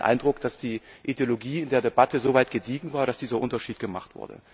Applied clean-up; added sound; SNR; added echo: none; none; none; none.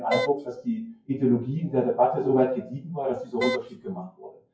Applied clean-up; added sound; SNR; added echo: classical method WPE with log-MMSE.